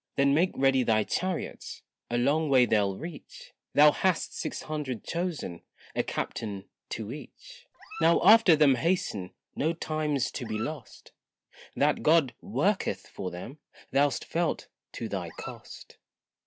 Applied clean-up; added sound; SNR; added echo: none; Dog; 18 dB; none.